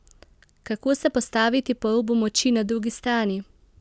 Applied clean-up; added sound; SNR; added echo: none; none; none; none.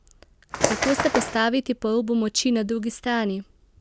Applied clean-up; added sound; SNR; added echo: none; Bird; 0 dB; none.